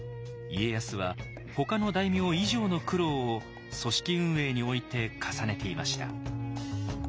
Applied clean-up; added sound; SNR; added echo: none; none; none; none.